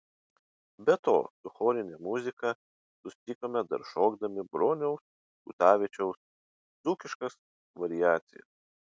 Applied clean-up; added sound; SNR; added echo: none; none; none; none.